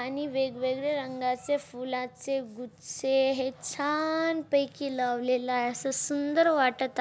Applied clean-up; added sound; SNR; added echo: none; none; none; none.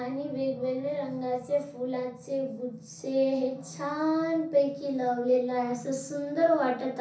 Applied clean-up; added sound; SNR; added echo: none; none; none; reverberation time 0.6 s.